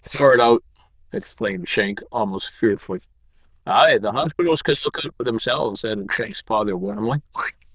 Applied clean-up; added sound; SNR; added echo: neural diffusion model UNIVERSE++.